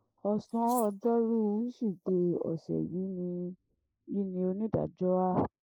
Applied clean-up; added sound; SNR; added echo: neural mask model Resemble Enhance denoiser.